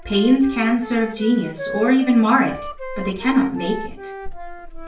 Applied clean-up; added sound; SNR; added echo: none; Wind instrument, woodwind instrument; 13 dB; reverberation time 0.4 s.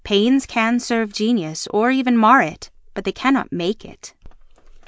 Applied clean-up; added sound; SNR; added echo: none; none; none; none.